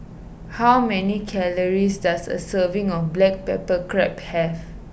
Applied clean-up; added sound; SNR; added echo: none; none; none; none.